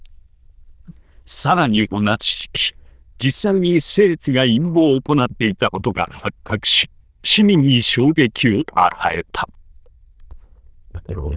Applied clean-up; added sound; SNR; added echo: neural diffusion model UNIVERSE++.